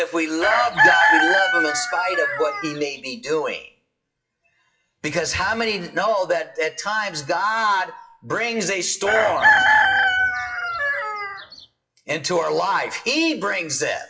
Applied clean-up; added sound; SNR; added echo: classical method WPE with log-MMSE.